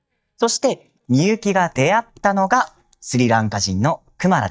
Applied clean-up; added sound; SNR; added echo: neural mask model DeepFilterNet 3.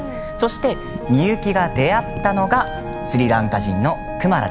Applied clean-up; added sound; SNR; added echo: none; Wind / Fire; 13 dB; none.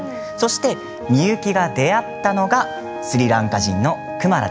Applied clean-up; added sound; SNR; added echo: none; none; none; none.